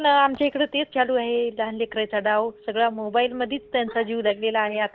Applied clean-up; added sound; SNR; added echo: neural mask model DeepFilterNet 3.